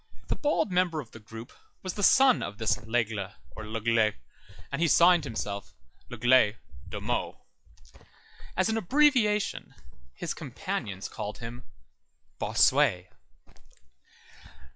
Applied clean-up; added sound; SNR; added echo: classical method log-MMSE.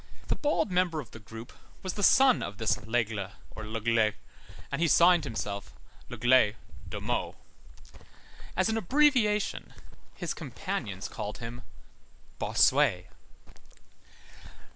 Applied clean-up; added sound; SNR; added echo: none; Cricket; 4 dB; none.